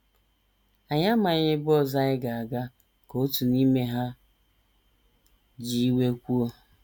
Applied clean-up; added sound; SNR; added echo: none; none; none; none.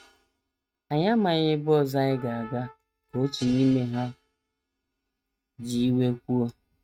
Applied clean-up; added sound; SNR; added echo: neural mask model RNNoise.